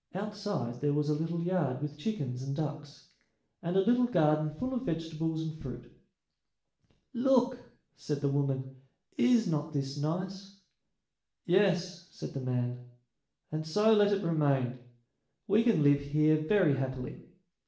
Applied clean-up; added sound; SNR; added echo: none; none; none; reverberation time 0.5 s.